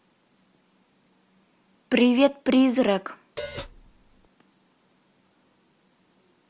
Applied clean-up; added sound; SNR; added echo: none; Hi-hat; 12 dB; none.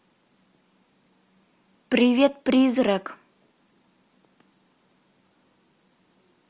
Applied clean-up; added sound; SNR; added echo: none; none; none; none.